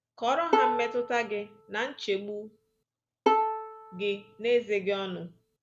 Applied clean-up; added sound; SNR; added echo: none; Bowed string instrument; 0 dB; none.